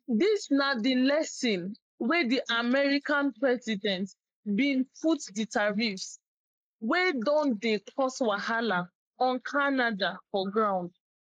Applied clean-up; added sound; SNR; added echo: neural mask model Resemble Enhance denoiser.